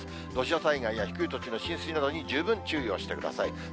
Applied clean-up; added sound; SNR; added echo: none; none; none; none.